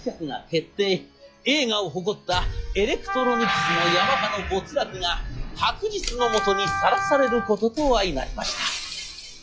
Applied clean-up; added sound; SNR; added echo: classical method log-MMSE.